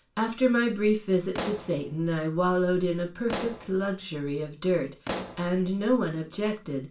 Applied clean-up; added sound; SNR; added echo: none; Explosion; 12 dB; reverberation time 0.3 s.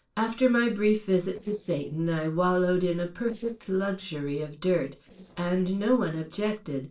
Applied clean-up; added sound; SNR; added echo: neural separator model SepFormer DNS4.